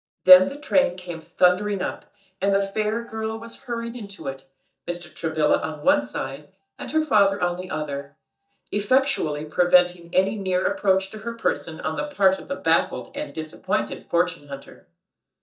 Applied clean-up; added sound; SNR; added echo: neural mask model DeepFilterNet 3.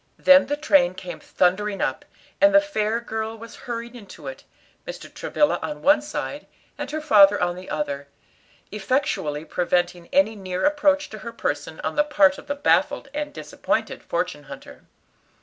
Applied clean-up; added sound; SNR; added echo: none; none; none; none.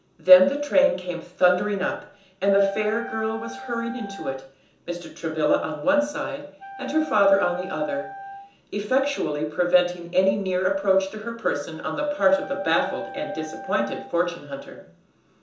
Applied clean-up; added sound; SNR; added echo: none; Wind instrument, woodwind instrument; 16 dB; reverberation time 0.6 s.